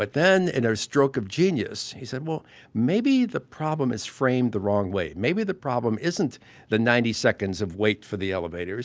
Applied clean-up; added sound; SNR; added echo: none; none; none; none.